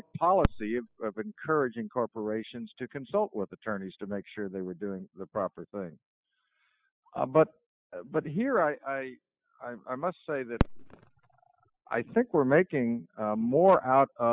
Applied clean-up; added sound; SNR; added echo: classical method spectral subtraction.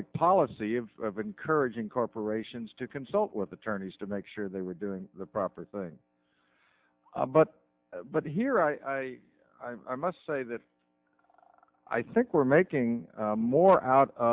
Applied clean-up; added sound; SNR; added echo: none; none; none; none.